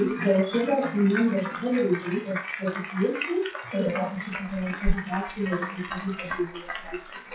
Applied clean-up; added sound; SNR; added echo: classical method WPE with log-MMSE.